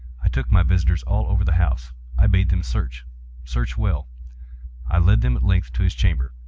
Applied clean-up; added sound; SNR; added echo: none; none; none; none.